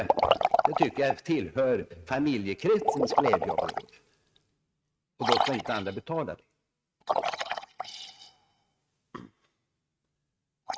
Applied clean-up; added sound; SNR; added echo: neural mask model RNNoise.